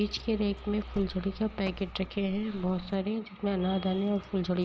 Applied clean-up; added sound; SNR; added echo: none; Car; 19 dB; none.